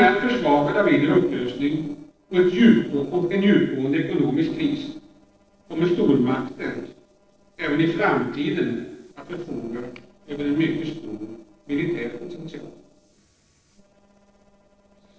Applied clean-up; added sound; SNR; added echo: neural separator model SepFormer DNS4.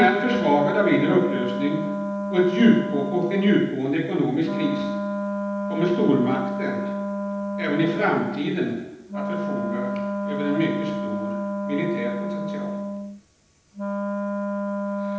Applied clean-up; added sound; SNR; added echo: none; Wind instrument, woodwind instrument; 3 dB; reverberation time 0.9 s.